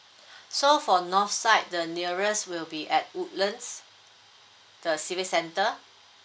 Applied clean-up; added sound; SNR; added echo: none; none; none; none.